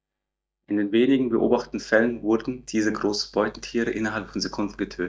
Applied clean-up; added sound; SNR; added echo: neural mask model DeepFilterNet 3.